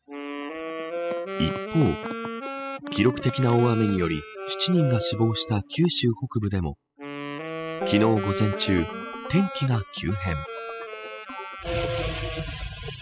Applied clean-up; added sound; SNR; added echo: classical method spectral subtraction.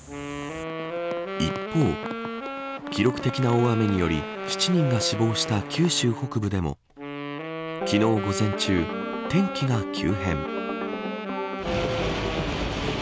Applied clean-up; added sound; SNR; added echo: none; Wind instrument, woodwind instrument; 6 dB; none.